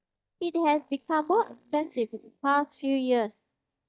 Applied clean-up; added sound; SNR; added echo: neural mask model DeepFilterNet 3.